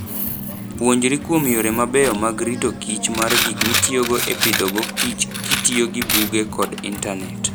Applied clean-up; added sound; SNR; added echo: none; Coin (dropping); 3 dB; none.